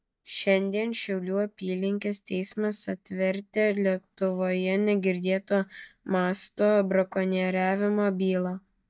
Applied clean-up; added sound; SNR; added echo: neural mask model DeepFilterNet 3.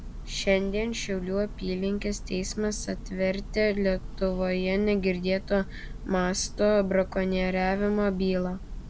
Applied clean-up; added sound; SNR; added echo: none; Church bell; 10 dB; none.